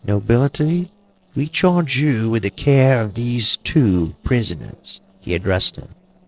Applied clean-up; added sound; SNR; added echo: neural separator model SepFormer DNS4.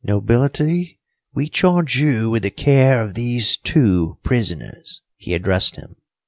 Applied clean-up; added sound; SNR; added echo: none; none; none; none.